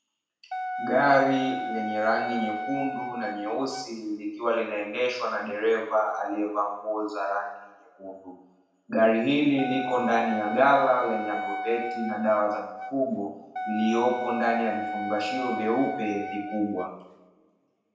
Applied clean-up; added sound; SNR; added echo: none; Wind instrument, woodwind instrument; 6 dB; reverberation time 0.9 s.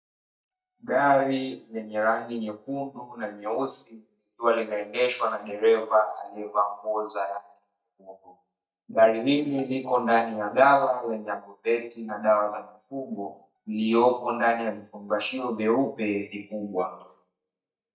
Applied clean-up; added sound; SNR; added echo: neural mask model DeepFilterNet 3.